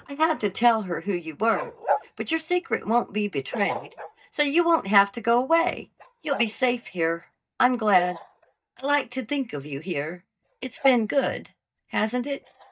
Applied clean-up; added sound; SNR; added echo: neural mask model DeepFilterNet 3.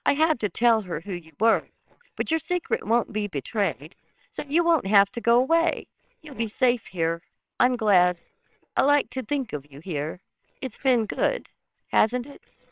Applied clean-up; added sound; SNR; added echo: neural separator model SepFormer WHAMR!.